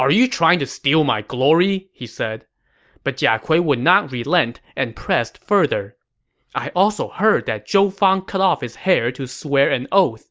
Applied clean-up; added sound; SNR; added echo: none; none; none; none.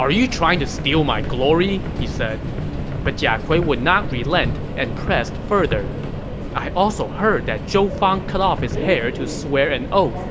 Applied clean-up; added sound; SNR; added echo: none; Subway, metro, underground; 5 dB; none.